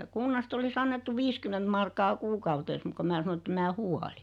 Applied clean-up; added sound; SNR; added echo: none; none; none; none.